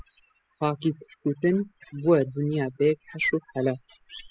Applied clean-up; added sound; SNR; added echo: classical method spectral subtraction.